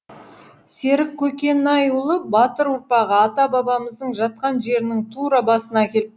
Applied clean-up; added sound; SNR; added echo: none; none; none; none.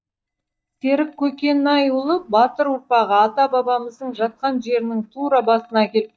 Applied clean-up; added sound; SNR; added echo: neural mask model DeepFilterNet 3.